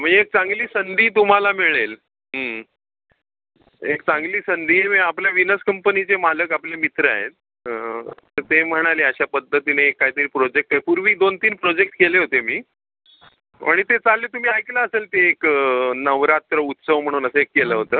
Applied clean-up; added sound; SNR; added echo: none; none; none; none.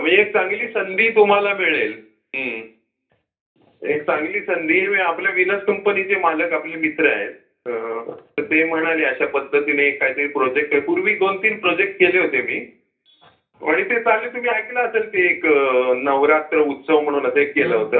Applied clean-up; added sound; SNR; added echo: none; none; none; reverberation time 0.3 s.